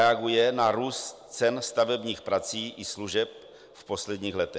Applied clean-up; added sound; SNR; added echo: none; none; none; none.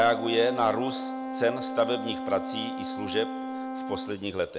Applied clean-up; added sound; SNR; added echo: none; Brass instrument; 6 dB; none.